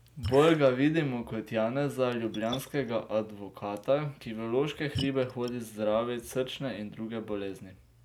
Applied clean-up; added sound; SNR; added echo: none; Splash, splatter; 16 dB; none.